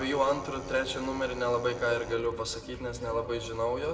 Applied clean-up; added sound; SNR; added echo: none; Drill; 16 dB; reverberation time 0.7 s.